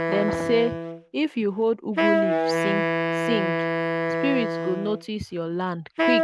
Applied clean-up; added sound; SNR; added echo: none; Wind instrument, woodwind instrument; -1 dB; none.